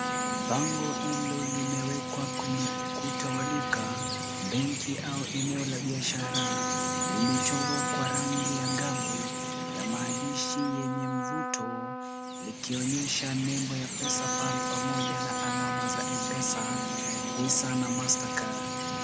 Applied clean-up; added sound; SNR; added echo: none; Trumpet + Chirp, tweet; -1 dB; none.